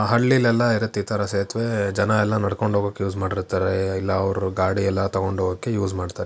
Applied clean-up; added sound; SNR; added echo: none; none; none; none.